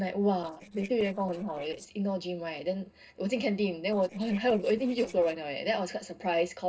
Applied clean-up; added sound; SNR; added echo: neural separator model SepFormer DNS4.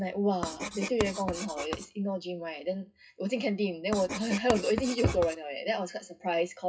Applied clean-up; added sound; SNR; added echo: classical method WPE with log-MMSE.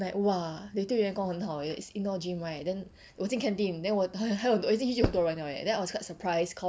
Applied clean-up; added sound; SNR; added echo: none; none; none; none.